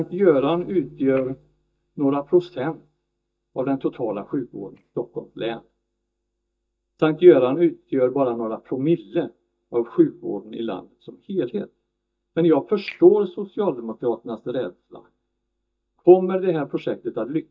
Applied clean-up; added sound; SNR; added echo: neural mask model DeepFilterNet 3.